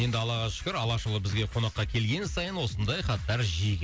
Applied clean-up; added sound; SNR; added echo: none; none; none; none.